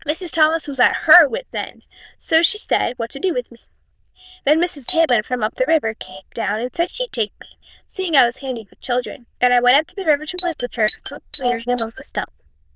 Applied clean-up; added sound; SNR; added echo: neural diffusion model UNIVERSE++.